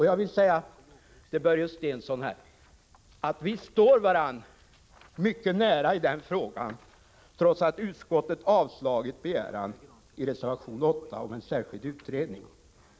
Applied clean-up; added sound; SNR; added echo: none; none; none; none.